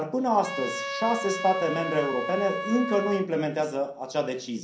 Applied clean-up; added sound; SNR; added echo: none; Trumpet; 7 dB; reverberation time 0.6 s.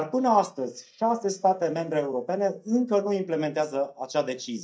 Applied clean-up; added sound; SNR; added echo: neural mask model DeepFilterNet 3.